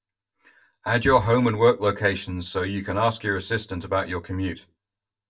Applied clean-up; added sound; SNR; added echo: neural separator model SepFormer DNS4.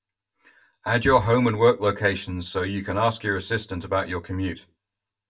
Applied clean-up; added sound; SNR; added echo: none; Bass drum; 15 dB; reverberation time 0.2 s.